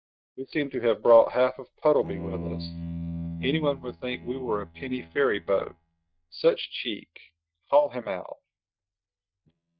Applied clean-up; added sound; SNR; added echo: neural mask model DeepFilterNet 3.